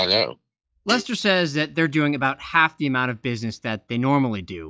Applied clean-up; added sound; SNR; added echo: classical method log-MMSE.